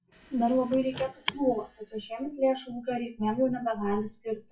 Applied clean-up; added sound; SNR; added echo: classical method WPE with log-MMSE.